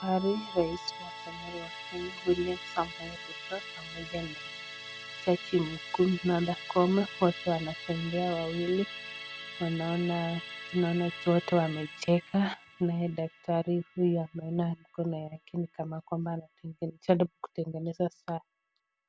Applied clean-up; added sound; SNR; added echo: none; Musical instrument; 13 dB; none.